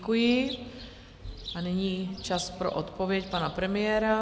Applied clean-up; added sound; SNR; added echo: none; Bird; 16 dB; none.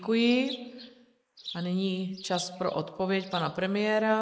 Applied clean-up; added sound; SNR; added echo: neural mask model Resemble Enhance denoiser.